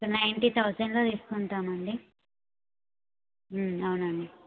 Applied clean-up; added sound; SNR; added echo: none; none; none; none.